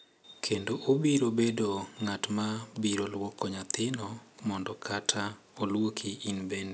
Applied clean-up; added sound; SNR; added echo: none; none; none; none.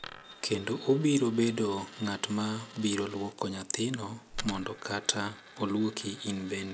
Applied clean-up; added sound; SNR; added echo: none; Coin (dropping); 16 dB; none.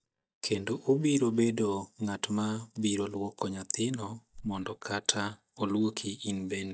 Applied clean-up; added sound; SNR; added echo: neural mask model DeepFilterNet 3.